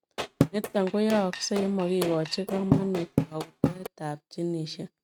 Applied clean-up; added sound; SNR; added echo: neural mask model RNNoise.